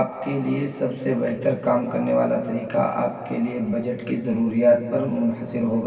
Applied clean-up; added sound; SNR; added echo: none; none; none; reverberation time 2.6 s.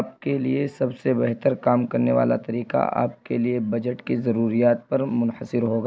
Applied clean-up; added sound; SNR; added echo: none; none; none; none.